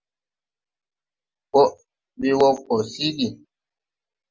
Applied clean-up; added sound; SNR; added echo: none; none; none; none.